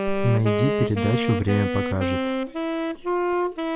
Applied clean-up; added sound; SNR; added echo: none; Wind instrument, woodwind instrument; 0 dB; none.